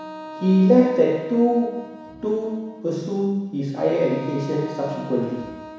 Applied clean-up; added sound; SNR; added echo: none; Wind instrument, woodwind instrument; 16 dB; reverberation time 1.1 s.